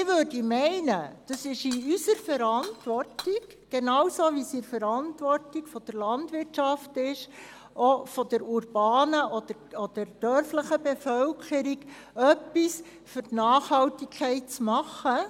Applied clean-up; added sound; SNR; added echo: none; Shatter; 18 dB; none.